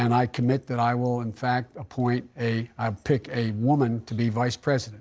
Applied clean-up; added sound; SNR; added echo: none; none; none; none.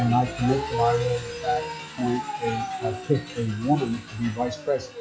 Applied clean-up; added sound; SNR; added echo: classical method log-MMSE.